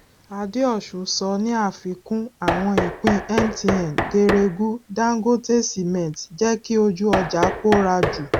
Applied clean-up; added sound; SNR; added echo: none; Knock; 6 dB; none.